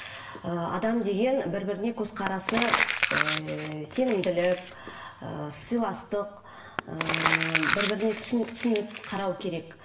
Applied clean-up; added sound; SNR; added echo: none; Crumpling, crinkling; 3 dB; reverberation time 1.6 s.